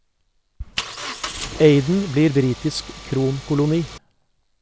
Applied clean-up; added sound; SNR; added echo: none; Engine; 12 dB; none.